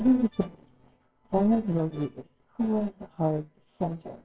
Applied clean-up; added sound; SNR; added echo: neural separator model SepFormer WHAMR!.